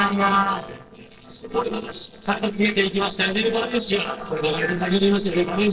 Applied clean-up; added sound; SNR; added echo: neural separator model SepFormer DNS4.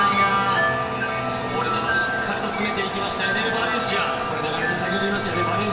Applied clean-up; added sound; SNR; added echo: none; Wind chime; 0 dB; reverberation time 1.3 s.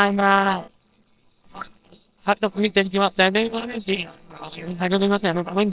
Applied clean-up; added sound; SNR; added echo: neural separator model SepFormer WHAMR!.